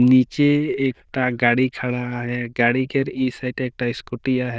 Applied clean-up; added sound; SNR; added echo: neural diffusion model UNIVERSE++.